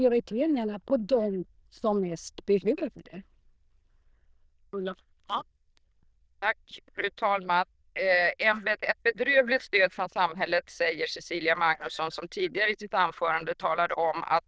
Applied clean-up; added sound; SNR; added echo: neural diffusion model UNIVERSE++.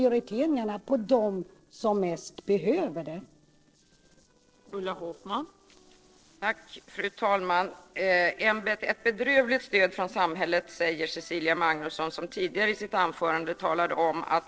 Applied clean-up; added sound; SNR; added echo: neural separator model SepFormer DNS4.